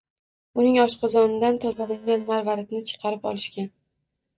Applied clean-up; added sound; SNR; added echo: neural mask model DeepFilterNet 3.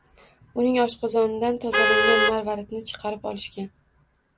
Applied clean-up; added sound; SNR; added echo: none; Vehicle horn, car horn, honking; 1 dB; none.